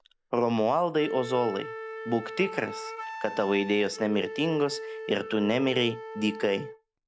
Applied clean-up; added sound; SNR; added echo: none; Wind instrument, woodwind instrument; 11 dB; none.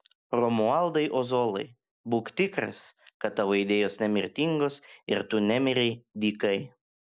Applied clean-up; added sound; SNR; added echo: none; none; none; none.